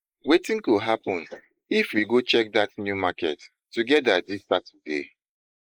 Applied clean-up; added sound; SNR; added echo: neural mask model Resemble Enhance denoiser.